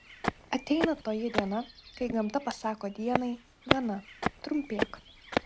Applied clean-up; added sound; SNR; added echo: none; Walk, footsteps; 2 dB; none.